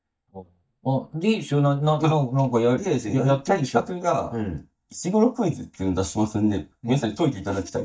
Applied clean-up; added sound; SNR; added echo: neural mask model DeepFilterNet 3.